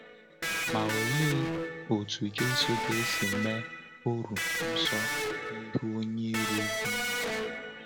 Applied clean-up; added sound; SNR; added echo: none; Electric guitar; 0 dB; none.